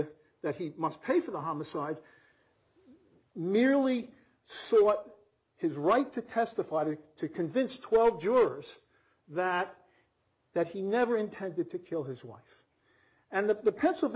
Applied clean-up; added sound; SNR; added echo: none; none; none; none.